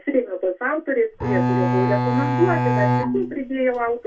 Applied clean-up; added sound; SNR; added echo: none; Bowed string instrument; -1 dB; reverberation time 0.2 s.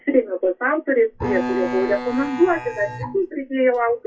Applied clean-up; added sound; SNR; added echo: classical method WPE with log-MMSE.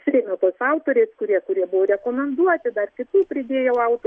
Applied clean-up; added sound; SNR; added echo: none; none; none; none.